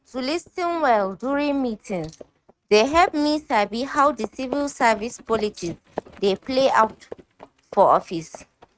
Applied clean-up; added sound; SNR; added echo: neural mask model RNNoise.